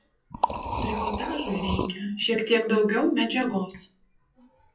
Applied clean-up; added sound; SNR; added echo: classical method WPE with log-MMSE.